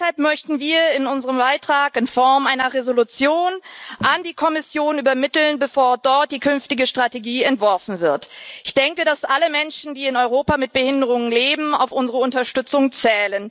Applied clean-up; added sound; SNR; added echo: none; none; none; none.